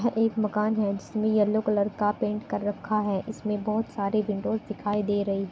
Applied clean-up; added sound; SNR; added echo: none; none; none; none.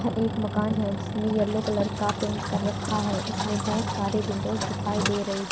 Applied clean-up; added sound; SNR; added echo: none; Engine; 2 dB; none.